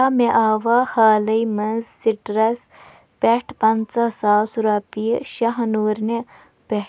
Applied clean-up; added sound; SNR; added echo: none; none; none; none.